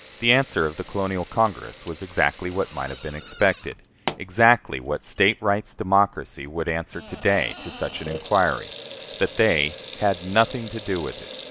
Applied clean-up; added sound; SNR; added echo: none; Sink (filling or washing) / Water tap, faucet + Explosion; 16 dB; none.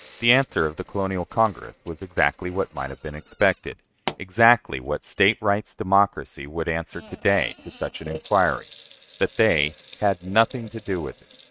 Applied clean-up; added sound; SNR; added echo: neural mask model RNNoise.